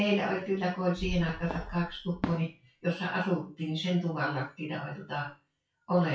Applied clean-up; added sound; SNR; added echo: classical method WPE with log-MMSE.